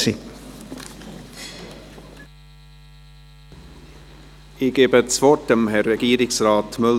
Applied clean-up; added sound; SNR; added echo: none; none; none; none.